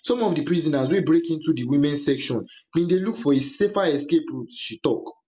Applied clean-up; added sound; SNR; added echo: none; none; none; none.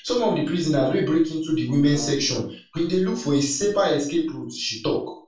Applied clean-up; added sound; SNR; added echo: none; Brass instrument; 17 dB; reverberation time 0.3 s.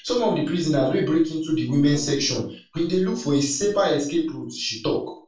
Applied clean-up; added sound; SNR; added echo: neural separator model SepFormer DNS4.